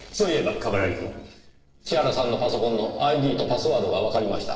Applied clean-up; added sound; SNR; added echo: neural separator model SepFormer DNS4.